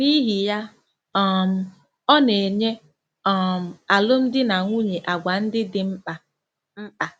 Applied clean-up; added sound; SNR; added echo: none; none; none; none.